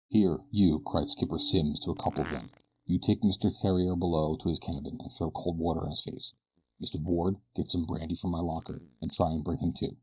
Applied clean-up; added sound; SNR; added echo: neural mask model DeepFilterNet 3.